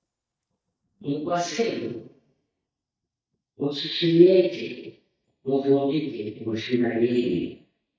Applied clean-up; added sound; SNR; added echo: neural mask model DeepFilterNet 3.